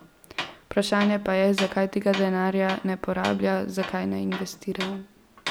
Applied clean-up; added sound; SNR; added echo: none; Tools; 12 dB; none.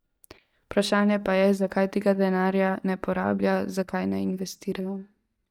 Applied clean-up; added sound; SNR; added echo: neural mask model DeepFilterNet 3.